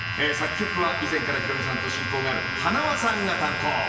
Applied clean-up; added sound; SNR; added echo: none; Domestic sounds, home sounds; 3 dB; reverberation time 2.6 s.